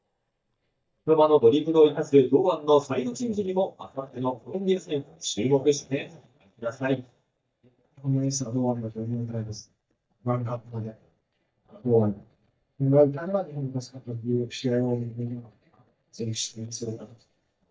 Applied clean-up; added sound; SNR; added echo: neural mask model DeepFilterNet 3.